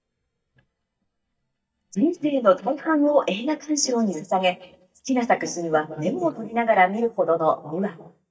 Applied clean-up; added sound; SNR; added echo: neural mask model DeepFilterNet 3.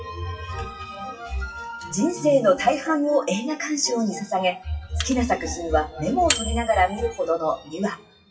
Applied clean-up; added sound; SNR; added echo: classical method WPE with log-MMSE.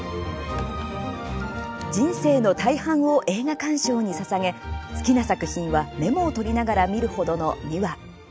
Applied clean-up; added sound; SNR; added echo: none; none; none; none.